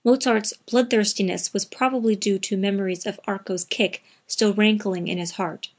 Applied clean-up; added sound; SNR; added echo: none; none; none; none.